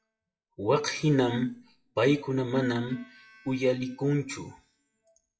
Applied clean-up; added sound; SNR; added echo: classical method WPE with log-MMSE.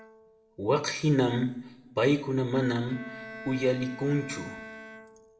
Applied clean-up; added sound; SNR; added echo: none; Bowed string instrument; 18 dB; reverberation time 0.7 s.